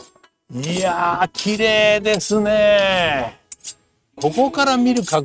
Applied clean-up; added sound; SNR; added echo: neural mask model RNNoise.